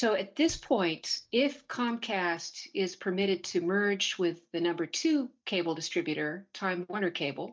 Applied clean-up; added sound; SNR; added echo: neural mask model DeepFilterNet 3.